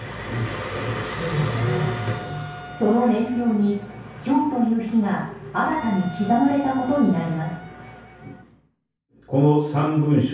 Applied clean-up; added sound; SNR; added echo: none; Wind instrument, woodwind instrument; 18 dB; reverberation time 0.6 s.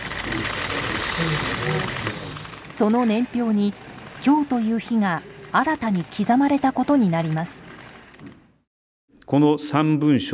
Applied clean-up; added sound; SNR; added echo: none; none; none; none.